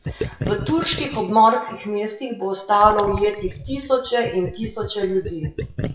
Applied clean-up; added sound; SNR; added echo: classical method WPE with log-MMSE.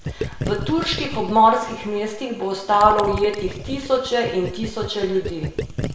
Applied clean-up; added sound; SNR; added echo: none; Gurgling; 10 dB; reverberation time 0.8 s.